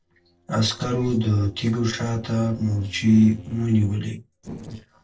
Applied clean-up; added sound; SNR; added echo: neural separator model SepFormer DNS4.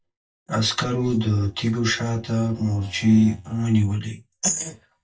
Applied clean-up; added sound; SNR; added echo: neural mask model DeepFilterNet 3.